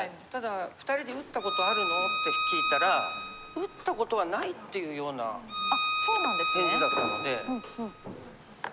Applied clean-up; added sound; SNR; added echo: none; Bowed string instrument; -1 dB; none.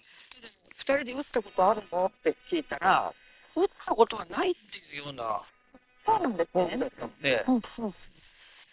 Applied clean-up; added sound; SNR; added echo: neural separator model SepFormer WHAM!.